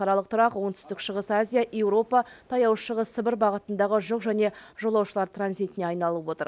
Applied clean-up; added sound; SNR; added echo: none; none; none; none.